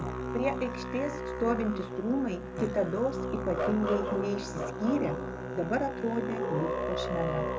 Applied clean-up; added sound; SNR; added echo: none; Musical instrument; 2 dB; none.